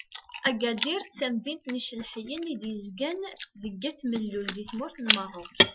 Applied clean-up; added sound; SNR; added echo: classical method Wiener filter.